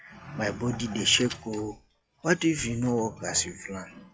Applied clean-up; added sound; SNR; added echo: classical method log-MMSE.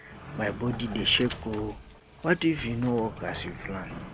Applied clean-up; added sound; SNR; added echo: none; Sliding door; 11 dB; none.